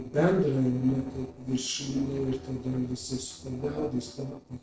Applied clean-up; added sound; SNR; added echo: neural separator model SepFormer DNS4.